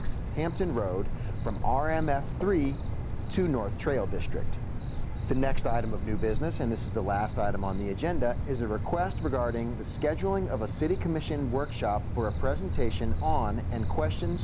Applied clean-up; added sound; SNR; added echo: none; Cricket; -2 dB; none.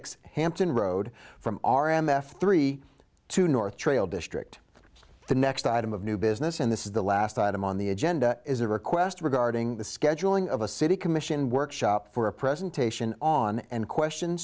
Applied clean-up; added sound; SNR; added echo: none; none; none; none.